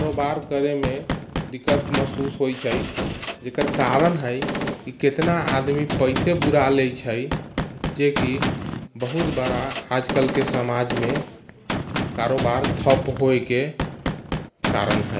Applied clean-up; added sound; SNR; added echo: none; Gunshot, gunfire; 3 dB; reverberation time 1.5 s.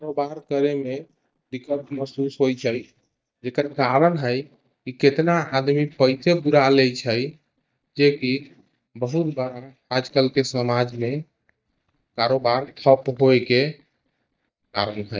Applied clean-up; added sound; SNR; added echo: neural mask model DeepFilterNet 3.